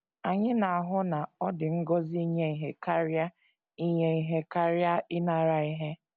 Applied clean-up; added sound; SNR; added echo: none; none; none; none.